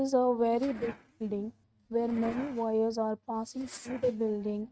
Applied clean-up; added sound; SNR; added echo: neural mask model RNNoise.